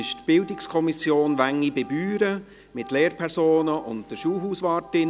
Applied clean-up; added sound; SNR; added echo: none; Organ; 20 dB; none.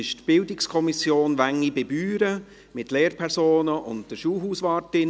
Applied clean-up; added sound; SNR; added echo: none; none; none; none.